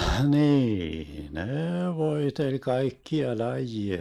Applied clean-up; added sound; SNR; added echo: neural mask model Resemble Enhance denoiser.